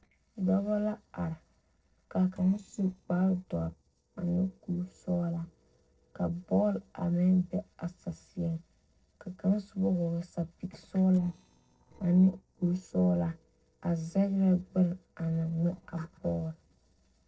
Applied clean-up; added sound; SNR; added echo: neural separator model SepFormer DNS4.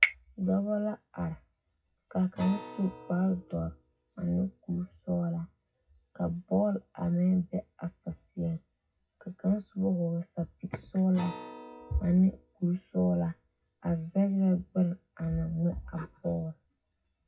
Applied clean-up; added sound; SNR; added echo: classical method WPE with log-MMSE.